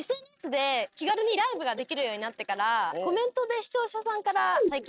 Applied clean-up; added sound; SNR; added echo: neural mask model RNNoise.